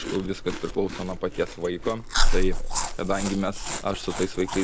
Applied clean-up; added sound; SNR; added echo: none; Chewing, mastication; -3 dB; none.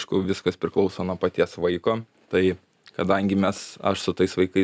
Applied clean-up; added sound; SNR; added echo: none; none; none; none.